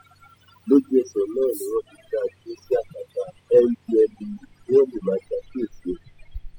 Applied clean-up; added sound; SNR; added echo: classical method spectral subtraction.